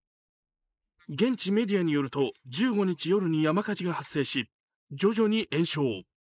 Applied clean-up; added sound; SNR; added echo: neural mask model Resemble Enhance denoiser.